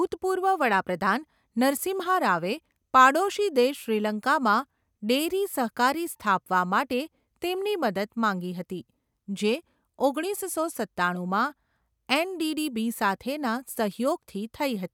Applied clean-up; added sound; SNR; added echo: none; none; none; none.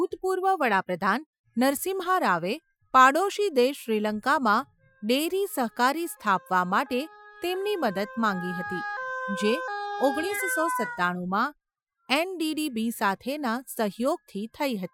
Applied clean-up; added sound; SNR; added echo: classical method Wiener filter.